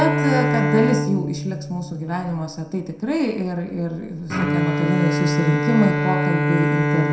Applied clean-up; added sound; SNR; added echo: none; Bowed string instrument; 0 dB; reverberation time 0.5 s.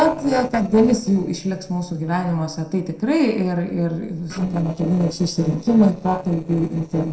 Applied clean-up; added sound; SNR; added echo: neural separator model SepFormer DNS4.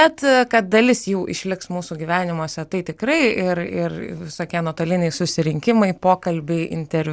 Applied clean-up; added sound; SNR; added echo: none; none; none; none.